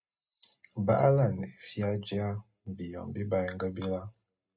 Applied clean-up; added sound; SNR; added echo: none; none; none; reverberation time 0.2 s.